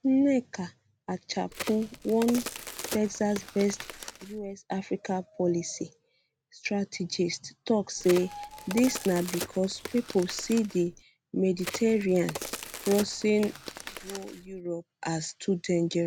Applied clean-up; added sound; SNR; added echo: none; Crack; 11 dB; none.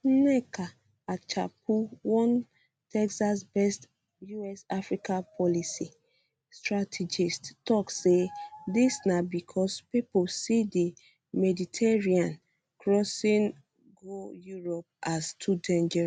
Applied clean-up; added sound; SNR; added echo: none; none; none; none.